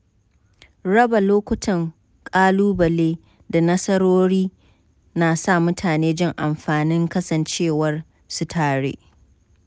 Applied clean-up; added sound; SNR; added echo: none; none; none; none.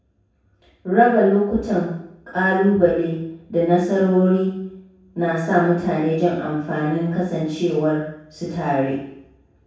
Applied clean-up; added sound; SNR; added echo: none; none; none; reverberation time 0.7 s.